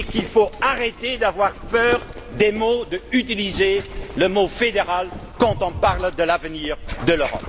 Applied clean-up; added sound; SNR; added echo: none; Dog; 11 dB; none.